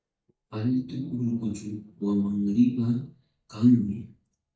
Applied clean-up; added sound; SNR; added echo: neural mask model DeepFilterNet 3.